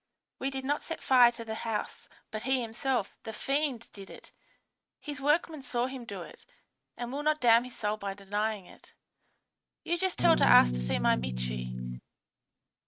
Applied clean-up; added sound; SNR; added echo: neural mask model RNNoise.